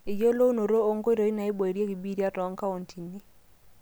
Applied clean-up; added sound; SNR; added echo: none; none; none; none.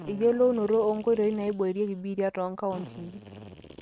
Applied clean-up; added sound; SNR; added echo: neural mask model RNNoise.